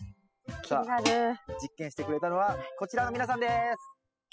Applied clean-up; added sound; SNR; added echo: classical method spectral subtraction.